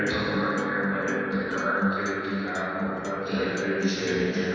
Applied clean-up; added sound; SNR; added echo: none; Acoustic guitar; 5 dB; reverberation time 2.1 s.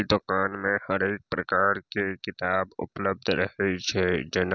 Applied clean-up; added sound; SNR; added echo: none; none; none; none.